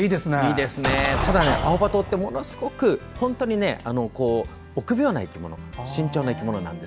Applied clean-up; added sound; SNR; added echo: none; Explosion; 3 dB; none.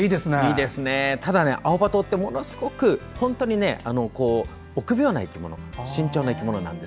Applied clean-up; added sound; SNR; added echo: none; none; none; none.